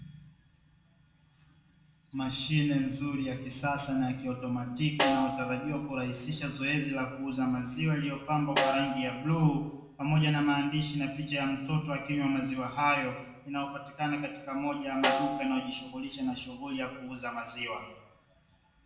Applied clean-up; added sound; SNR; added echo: none; Snare drum; 4 dB; reverberation time 0.8 s.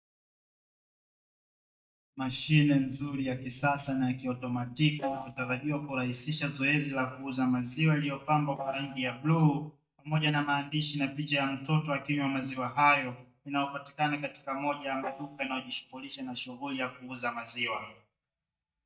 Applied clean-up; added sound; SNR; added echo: neural mask model DeepFilterNet 3.